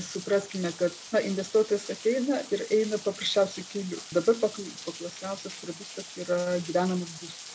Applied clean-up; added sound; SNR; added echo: none; Rain; 15 dB; none.